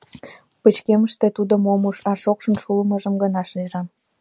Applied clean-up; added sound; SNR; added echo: none; none; none; none.